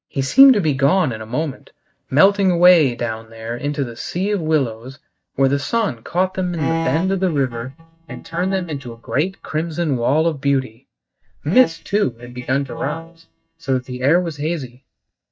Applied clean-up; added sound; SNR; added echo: neural mask model DeepFilterNet 3.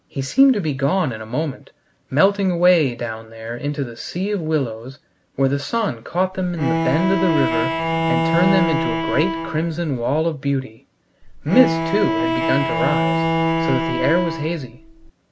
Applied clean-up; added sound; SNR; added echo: none; Bowed string instrument; 0 dB; none.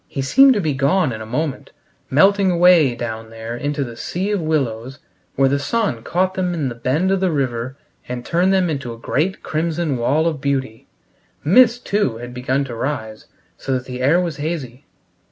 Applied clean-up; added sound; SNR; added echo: none; none; none; none.